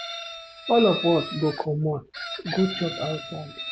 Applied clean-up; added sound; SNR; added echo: none; Chicken, rooster; 9 dB; none.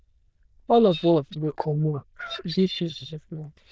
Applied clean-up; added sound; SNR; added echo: neural diffusion model UNIVERSE++.